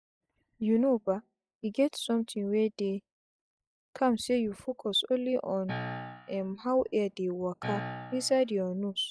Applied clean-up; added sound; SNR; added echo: classical method log-MMSE.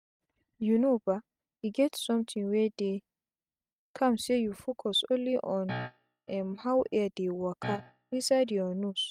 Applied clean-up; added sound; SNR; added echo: neural mask model RNNoise.